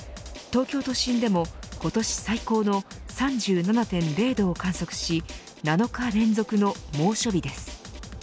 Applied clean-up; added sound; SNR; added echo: none; Drum; 14 dB; none.